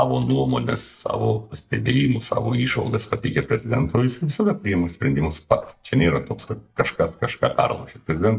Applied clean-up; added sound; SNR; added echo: neural mask model DeepFilterNet 3.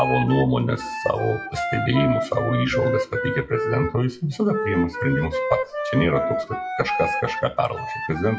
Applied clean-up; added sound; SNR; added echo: classical method WPE with log-MMSE.